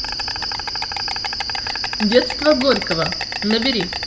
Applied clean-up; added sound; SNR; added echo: none; Insect; 3 dB; reverberation time 0.6 s.